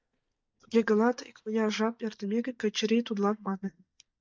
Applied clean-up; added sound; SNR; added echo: neural mask model DeepFilterNet 3.